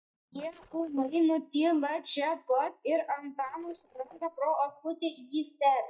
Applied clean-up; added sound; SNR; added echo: neural mask model DeepFilterNet 3.